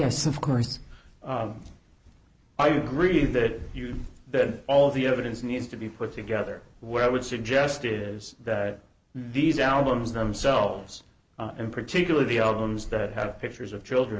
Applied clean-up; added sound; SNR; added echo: none; none; none; none.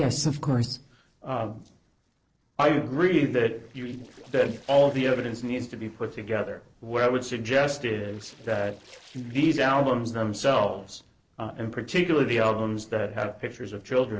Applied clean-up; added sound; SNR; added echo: neural separator model SepFormer DNS4.